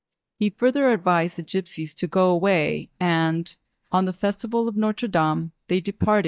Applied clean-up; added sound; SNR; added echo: neural mask model DeepFilterNet 3.